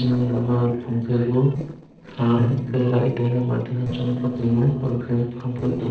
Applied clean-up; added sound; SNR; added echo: neural separator model SepFormer DNS4.